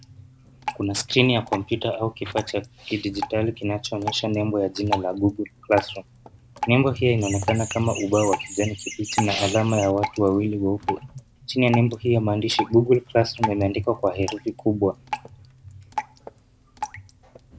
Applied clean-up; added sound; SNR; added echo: none; Drip + Chirp, tweet; 10 dB; none.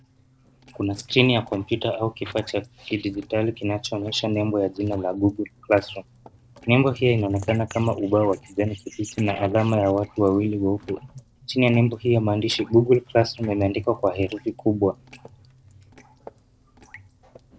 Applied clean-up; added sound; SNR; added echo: neural separator model SepFormer DNS4.